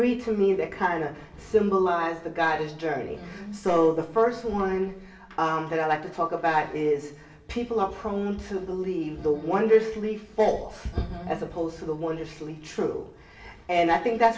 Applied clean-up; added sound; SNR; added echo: none; none; none; reverberation time 0.9 s.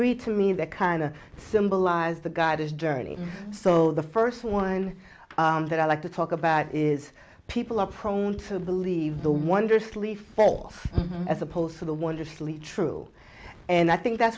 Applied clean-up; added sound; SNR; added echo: none; none; none; none.